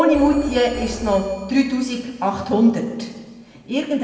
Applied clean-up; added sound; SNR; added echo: none; Telephone; 16 dB; reverberation time 1.1 s.